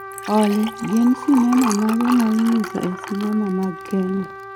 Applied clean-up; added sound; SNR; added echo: none; Liquid + Trumpet; 11 dB; none.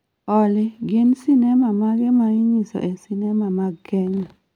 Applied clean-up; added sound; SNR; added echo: none; none; none; none.